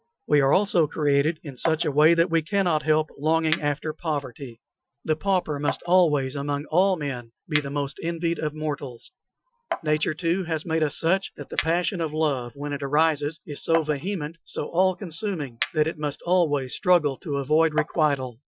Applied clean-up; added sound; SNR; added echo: classical method Wiener filter.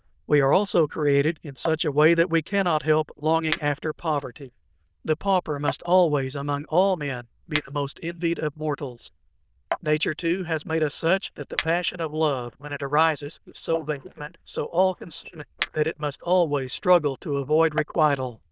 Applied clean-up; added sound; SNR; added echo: neural diffusion model UNIVERSE++.